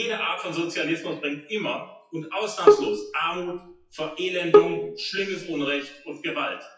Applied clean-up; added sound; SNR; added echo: classical method WPE with log-MMSE.